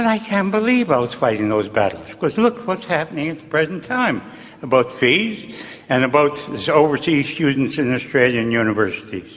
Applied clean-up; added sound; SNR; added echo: none; none; none; none.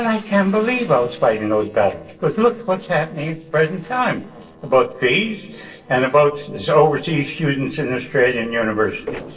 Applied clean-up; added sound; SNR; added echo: neural separator model SepFormer DNS4.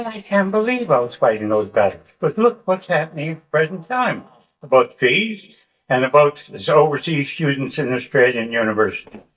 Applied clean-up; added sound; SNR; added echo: neural mask model DeepFilterNet 3.